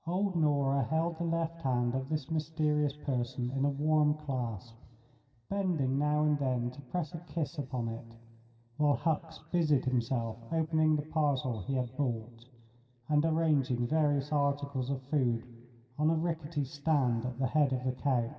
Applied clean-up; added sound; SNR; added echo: none; none; none; reverberation time 2.0 s.